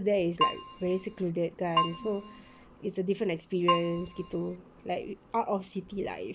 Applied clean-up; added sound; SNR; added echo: none; Keyboard (musical); 1 dB; none.